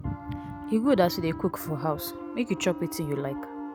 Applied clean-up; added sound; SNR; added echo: none; Wind instrument, woodwind instrument + Piano; 10 dB; none.